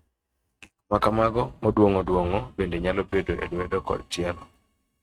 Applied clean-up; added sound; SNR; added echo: neural mask model RNNoise.